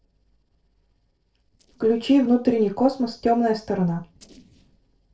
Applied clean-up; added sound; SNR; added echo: neural separator model SepFormer DNS4.